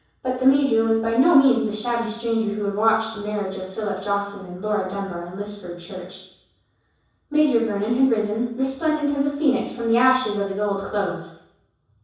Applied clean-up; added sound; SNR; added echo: none; none; none; reverberation time 0.7 s.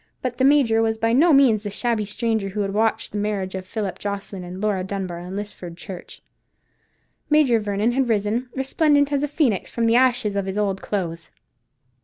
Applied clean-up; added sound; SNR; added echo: none; none; none; none.